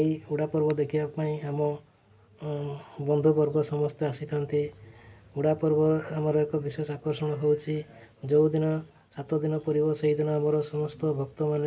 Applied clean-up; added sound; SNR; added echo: none; none; none; none.